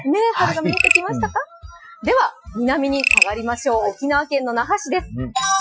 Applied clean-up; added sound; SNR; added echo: classical method Wiener filter.